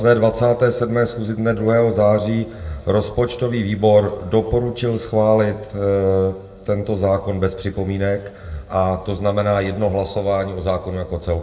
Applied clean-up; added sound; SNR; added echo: none; none; none; reverberation time 1.0 s.